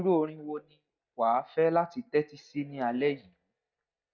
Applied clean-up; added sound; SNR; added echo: neural mask model DeepFilterNet 3.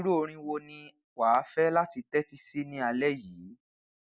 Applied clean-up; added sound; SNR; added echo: none; none; none; none.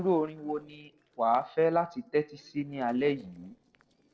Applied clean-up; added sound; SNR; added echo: neural separator model SepFormer DNS4.